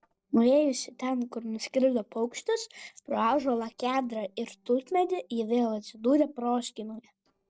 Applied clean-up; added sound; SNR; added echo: neural separator model SepFormer DNS4.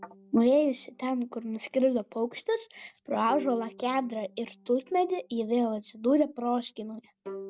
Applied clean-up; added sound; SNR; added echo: none; Bowed string instrument; 20 dB; none.